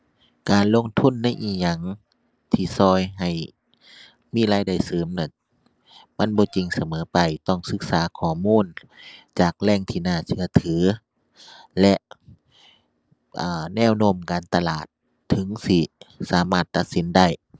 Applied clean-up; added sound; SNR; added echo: neural separator model SepFormer DNS4.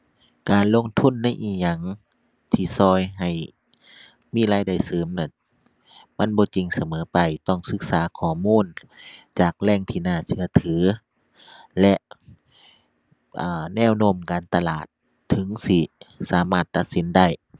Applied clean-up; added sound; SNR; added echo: none; none; none; none.